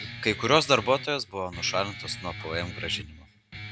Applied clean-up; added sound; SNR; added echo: none; Guitar; 12 dB; none.